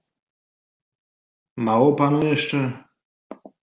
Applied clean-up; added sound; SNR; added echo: none; none; none; none.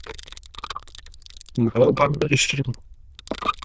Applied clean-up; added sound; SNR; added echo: neural diffusion model UNIVERSE++.